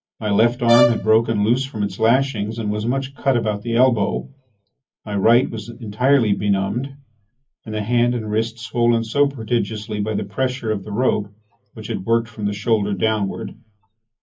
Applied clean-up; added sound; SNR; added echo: none; Brass instrument; 3 dB; reverberation time 0.3 s.